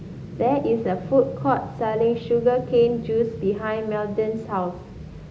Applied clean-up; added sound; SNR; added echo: none; none; none; none.